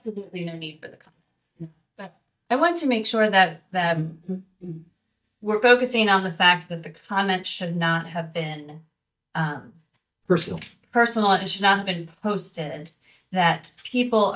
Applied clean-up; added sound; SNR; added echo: neural mask model DeepFilterNet 3.